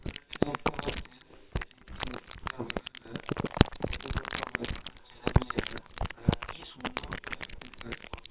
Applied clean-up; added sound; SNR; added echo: neural separator model SepFormer WHAMR!.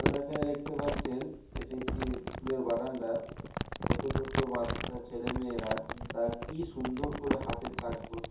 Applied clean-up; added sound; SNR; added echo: none; Crumpling, crinkling; 0 dB; reverberation time 0.6 s.